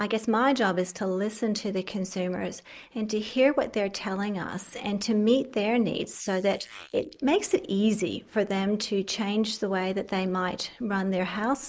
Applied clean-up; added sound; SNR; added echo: neural mask model Resemble Enhance denoiser.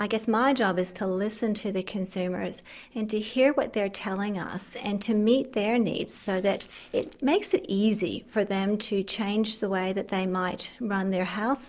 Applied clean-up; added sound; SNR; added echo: neural separator model SepFormer DNS4.